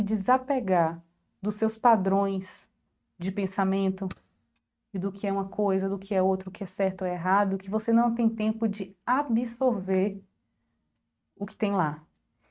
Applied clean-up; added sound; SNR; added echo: neural mask model RNNoise.